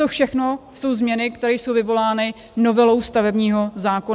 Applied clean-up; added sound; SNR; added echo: none; none; none; none.